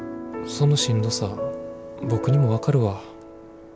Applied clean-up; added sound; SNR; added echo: none; none; none; none.